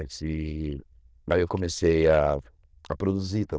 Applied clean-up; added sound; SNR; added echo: neural diffusion model UNIVERSE++.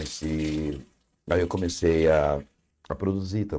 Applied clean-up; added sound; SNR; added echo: neural mask model RNNoise.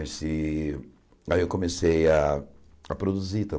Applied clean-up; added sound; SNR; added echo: none; none; none; none.